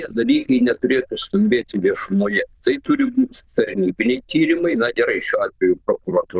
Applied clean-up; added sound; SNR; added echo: neural diffusion model UNIVERSE++.